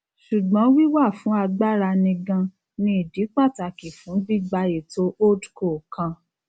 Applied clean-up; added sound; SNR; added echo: none; none; none; none.